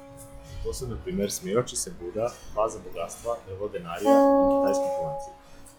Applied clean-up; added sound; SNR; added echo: classical method log-MMSE.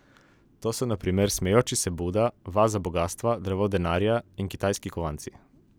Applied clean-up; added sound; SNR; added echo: none; none; none; none.